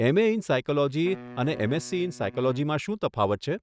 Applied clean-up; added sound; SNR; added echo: neural mask model RNNoise.